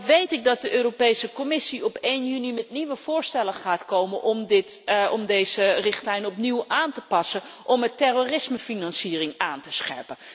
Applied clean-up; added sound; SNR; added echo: none; none; none; none.